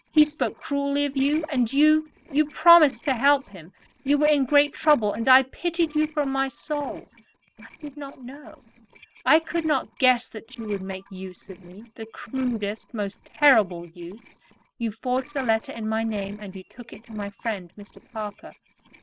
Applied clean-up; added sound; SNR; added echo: neural separator model SepFormer DNS4.